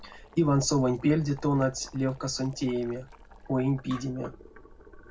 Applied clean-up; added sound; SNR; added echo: none; Boiling; 19 dB; reverberation time 0.4 s.